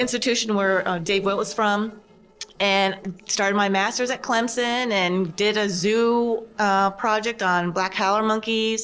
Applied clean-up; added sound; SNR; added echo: neural separator model SepFormer DNS4.